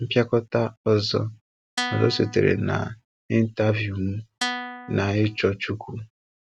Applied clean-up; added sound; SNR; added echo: none; Guitar; 8 dB; none.